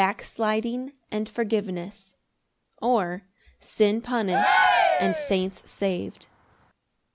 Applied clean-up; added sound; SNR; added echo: none; Cheering; -3 dB; none.